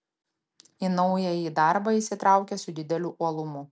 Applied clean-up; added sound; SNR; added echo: none; none; none; none.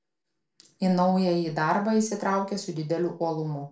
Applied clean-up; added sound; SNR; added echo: none; none; none; reverberation time 0.3 s.